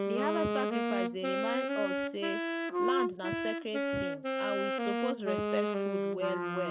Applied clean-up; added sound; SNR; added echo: none; Wind instrument, woodwind instrument; -4 dB; none.